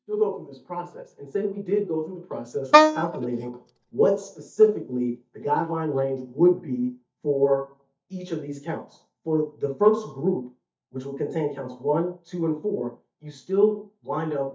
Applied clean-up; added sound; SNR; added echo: neural mask model DeepFilterNet 3.